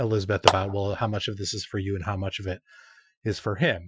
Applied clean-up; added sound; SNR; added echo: classical method Wiener filter.